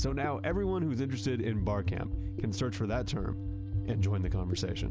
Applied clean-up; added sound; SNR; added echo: none; none; none; none.